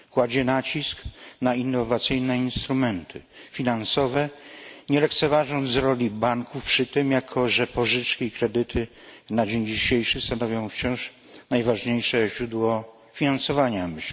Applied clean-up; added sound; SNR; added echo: none; none; none; none.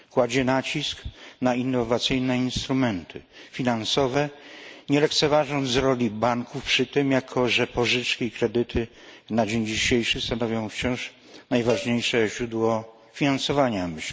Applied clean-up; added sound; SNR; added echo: none; Cowbell; 15 dB; none.